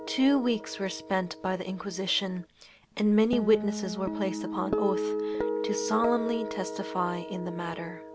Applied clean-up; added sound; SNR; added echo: none; Guitar; 5 dB; none.